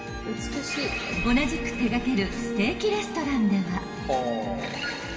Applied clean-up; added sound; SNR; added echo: none; none; none; reverberation time 2.1 s.